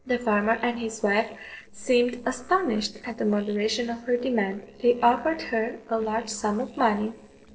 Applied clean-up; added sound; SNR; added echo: neural separator model SepFormer DNS4.